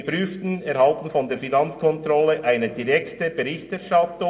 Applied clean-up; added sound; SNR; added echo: none; none; none; reverberation time 1.3 s.